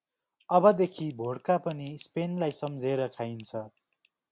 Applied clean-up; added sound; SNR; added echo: none; none; none; none.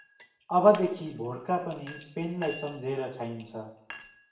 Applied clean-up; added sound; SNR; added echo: none; Chink, clink; 20 dB; reverberation time 0.6 s.